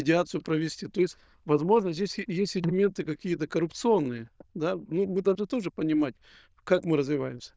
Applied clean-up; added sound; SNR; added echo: neural diffusion model UNIVERSE++.